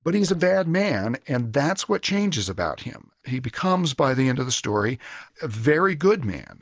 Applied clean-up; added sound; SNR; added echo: neural mask model DeepFilterNet 3.